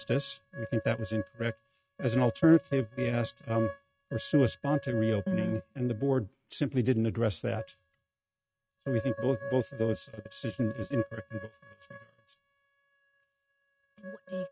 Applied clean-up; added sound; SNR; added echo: neural mask model RNNoise.